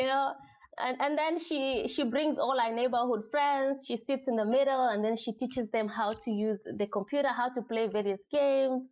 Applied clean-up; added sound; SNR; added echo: none; none; none; none.